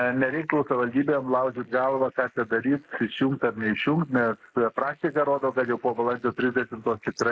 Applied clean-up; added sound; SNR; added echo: neural mask model Resemble Enhance denoiser.